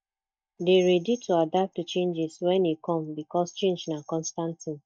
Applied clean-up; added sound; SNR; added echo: neural mask model DeepFilterNet 3.